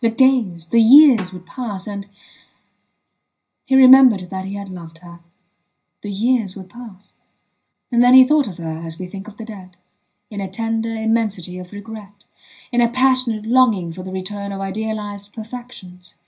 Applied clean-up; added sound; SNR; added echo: none; Drum; 19 dB; reverberation time 0.4 s.